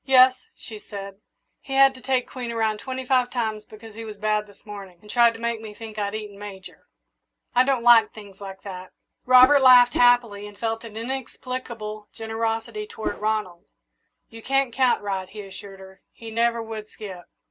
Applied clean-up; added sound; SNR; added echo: none; Whoosh, swoosh, swish; 8 dB; none.